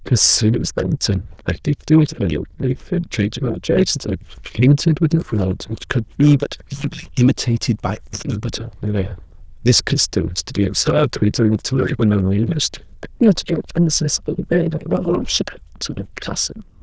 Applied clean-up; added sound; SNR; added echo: neural diffusion model UNIVERSE++.